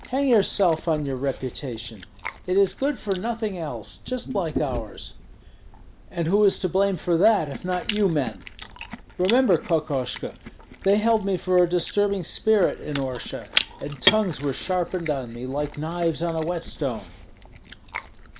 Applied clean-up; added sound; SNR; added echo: none; Chewing, mastication; 11 dB; none.